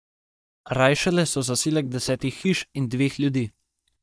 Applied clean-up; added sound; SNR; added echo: neural mask model DeepFilterNet 3.